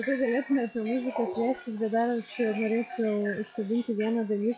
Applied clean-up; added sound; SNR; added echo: classical method log-MMSE.